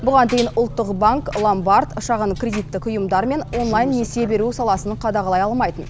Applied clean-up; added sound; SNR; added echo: none; Engine; 13 dB; none.